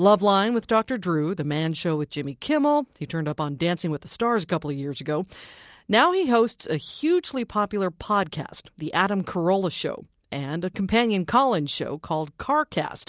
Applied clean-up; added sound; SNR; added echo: none; none; none; none.